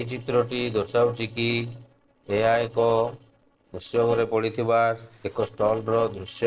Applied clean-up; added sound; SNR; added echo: neural separator model SepFormer DNS4.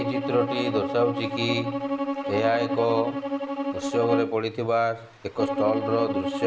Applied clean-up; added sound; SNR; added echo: none; Bowed string instrument; 2 dB; none.